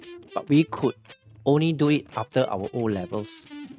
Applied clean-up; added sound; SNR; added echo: neural mask model RNNoise.